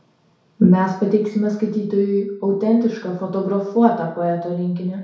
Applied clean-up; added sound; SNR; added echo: none; none; none; reverberation time 0.6 s.